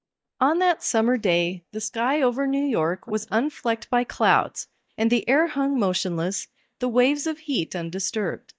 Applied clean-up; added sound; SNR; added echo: neural mask model DeepFilterNet 3.